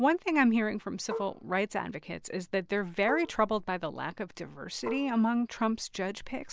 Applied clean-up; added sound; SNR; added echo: none; Marimba, xylophone; 12 dB; none.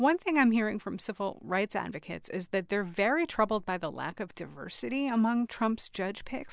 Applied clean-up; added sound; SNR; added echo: none; none; none; none.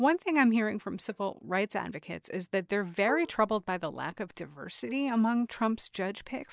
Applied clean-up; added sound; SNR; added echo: neural mask model DeepFilterNet 3.